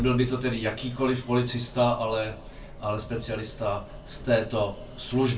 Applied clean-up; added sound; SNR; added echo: none; Breathing; 16 dB; reverberation time 0.2 s.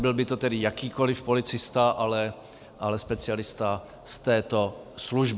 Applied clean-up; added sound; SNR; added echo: none; none; none; none.